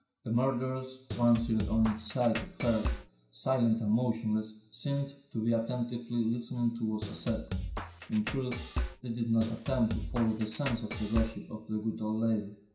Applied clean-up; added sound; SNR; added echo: none; Drum kit; 6 dB; reverberation time 0.5 s.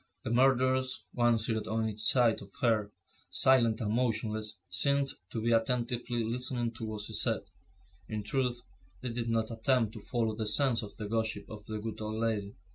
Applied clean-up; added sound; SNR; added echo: none; none; none; none.